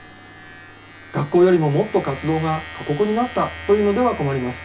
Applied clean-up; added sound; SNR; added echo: none; Domestic sounds, home sounds; 14 dB; reverberation time 0.2 s.